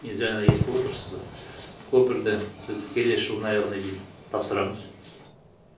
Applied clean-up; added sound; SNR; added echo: none; Fireworks; 6 dB; reverberation time 0.2 s.